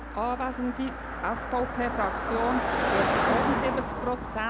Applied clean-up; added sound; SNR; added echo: none; Car passing by; -2 dB; none.